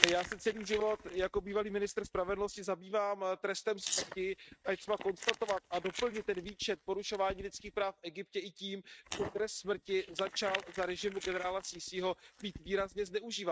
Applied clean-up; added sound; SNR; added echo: neural mask model RNNoise.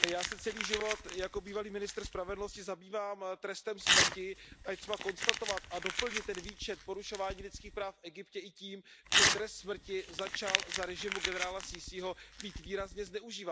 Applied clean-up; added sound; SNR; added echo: none; Crumpling, crinkling / Tearing; -3 dB; none.